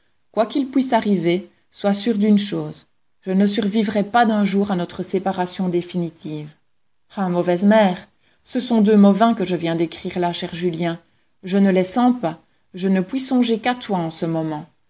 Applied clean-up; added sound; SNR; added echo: none; none; none; none.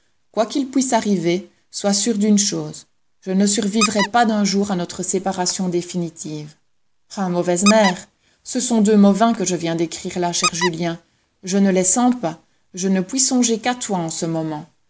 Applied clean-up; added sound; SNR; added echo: none; Squeak; 8 dB; none.